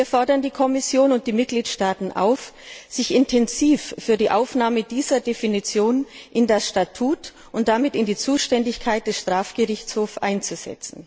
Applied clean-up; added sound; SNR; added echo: none; none; none; none.